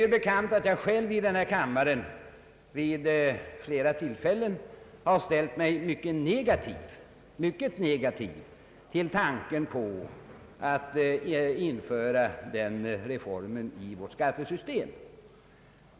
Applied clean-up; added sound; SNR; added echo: none; none; none; none.